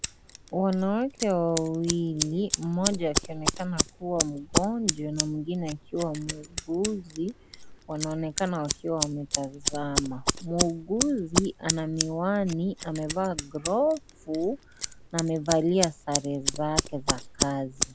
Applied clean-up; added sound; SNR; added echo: none; Scissors; 3 dB; none.